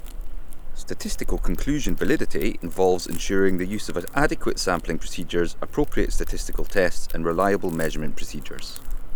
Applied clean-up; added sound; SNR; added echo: none; Crackle; -3 dB; none.